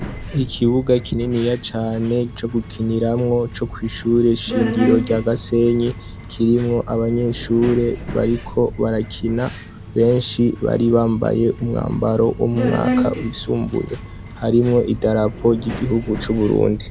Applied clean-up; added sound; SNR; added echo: none; Subway, metro, underground; 9 dB; none.